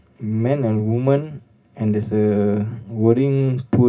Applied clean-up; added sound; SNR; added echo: none; none; none; reverberation time 0.4 s.